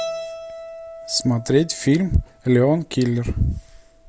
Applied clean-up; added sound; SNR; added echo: none; Keyboard (musical); 15 dB; none.